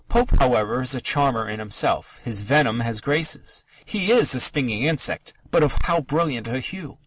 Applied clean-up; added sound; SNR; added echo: none; none; none; none.